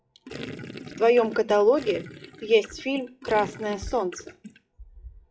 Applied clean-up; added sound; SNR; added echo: classical method WPE with log-MMSE.